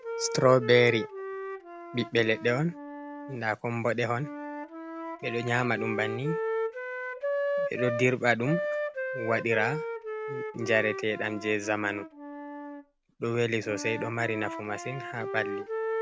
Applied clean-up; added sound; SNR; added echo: none; Wind instrument, woodwind instrument; 6 dB; none.